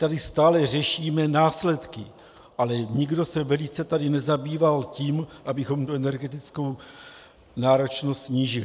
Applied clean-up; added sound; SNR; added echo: none; none; none; none.